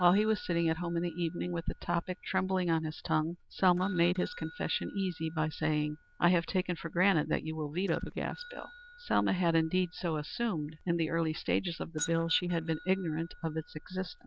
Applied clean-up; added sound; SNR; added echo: neural diffusion model UNIVERSE++.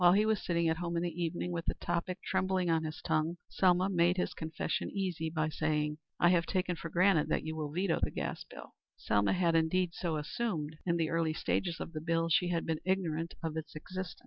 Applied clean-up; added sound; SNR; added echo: none; none; none; none.